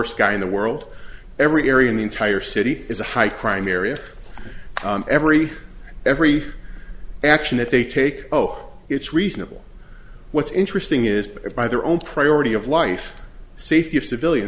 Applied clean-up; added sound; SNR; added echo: none; none; none; none.